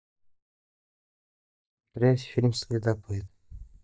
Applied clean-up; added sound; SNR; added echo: neural mask model DeepFilterNet 3.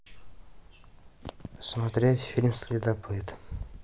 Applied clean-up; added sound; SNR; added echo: none; none; none; none.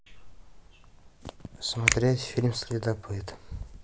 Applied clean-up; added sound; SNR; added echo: none; Finger snapping; 1 dB; none.